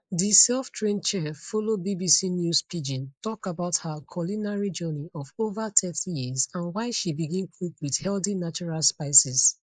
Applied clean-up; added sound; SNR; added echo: neural mask model Resemble Enhance denoiser.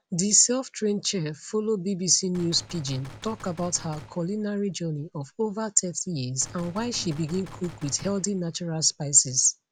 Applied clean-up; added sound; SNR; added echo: none; Gunshot, gunfire; 18 dB; none.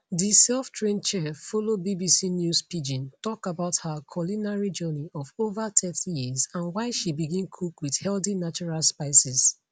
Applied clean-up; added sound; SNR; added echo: none; none; none; none.